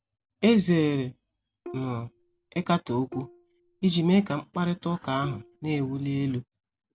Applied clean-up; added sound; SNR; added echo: none; Bowed string instrument; 19 dB; none.